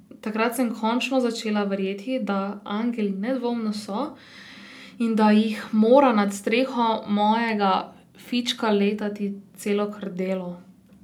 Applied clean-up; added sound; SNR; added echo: none; none; none; none.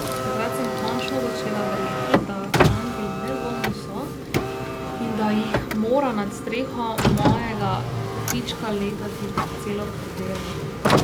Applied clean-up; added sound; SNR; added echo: none; Car; -3 dB; none.